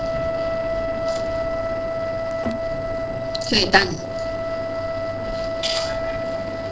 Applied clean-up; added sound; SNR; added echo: neural separator model SepFormer DNS4.